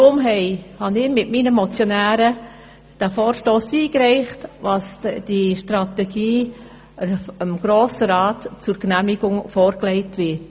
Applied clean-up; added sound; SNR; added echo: none; none; none; none.